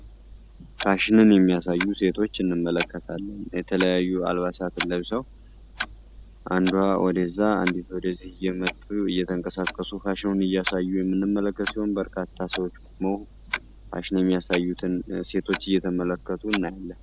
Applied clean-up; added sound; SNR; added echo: none; Clock; 13 dB; none.